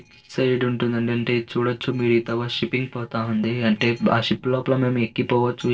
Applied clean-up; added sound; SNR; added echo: neural separator model SepFormer DNS4.